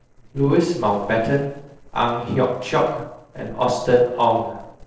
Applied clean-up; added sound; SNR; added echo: neural separator model SepFormer DNS4.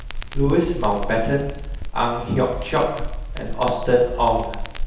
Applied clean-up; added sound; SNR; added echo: none; Crackle; 5 dB; reverberation time 0.8 s.